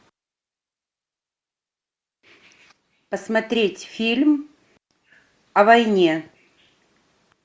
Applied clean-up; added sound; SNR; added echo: none; none; none; none.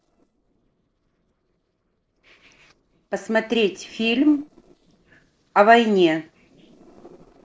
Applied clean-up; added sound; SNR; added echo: neural separator model SepFormer DNS4.